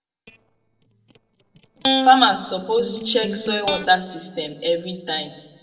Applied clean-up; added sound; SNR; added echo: neural separator model SepFormer DNS4.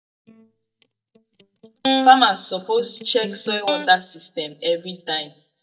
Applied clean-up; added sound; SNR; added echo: neural mask model DeepFilterNet 3.